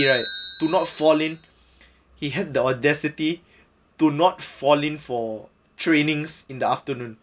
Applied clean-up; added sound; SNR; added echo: none; Bicycle; 9 dB; none.